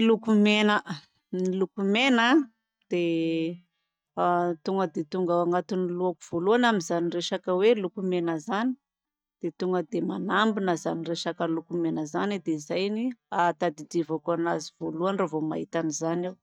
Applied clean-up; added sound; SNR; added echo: neural mask model DeepFilterNet 3.